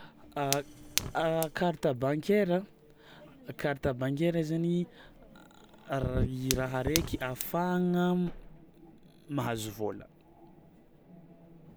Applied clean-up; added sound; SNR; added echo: none; Fire; 7 dB; none.